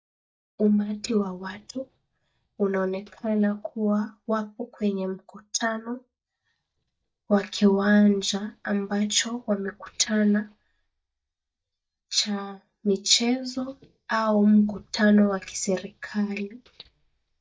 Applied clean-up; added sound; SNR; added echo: neural mask model DeepFilterNet 3.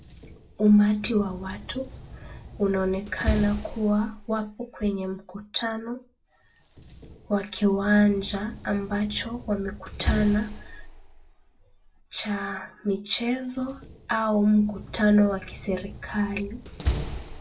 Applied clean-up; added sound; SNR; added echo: none; Slam; 10 dB; reverberation time 0.2 s.